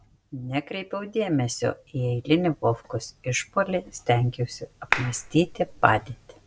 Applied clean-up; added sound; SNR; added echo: none; Clapping; 6 dB; none.